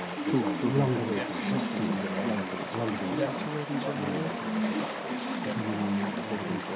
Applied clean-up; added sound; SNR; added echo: none; Chatter / Stream; -3 dB; reverberation time 0.6 s.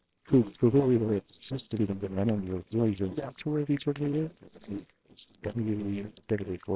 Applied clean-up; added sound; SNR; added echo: neural separator model SepFormer WHAMR!.